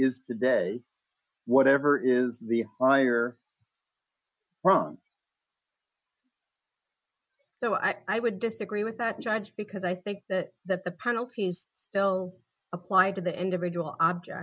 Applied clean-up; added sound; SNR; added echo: none; none; none; none.